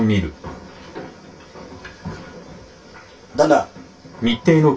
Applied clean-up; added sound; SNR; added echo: none; none; none; reverberation time 0.2 s.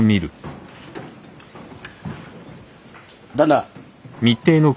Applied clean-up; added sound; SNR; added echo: none; none; none; none.